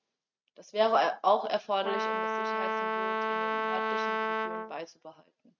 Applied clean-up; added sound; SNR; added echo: neural mask model RNNoise.